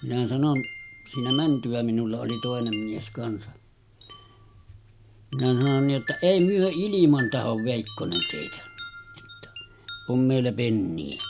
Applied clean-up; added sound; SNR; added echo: none; Wind chime; 11 dB; none.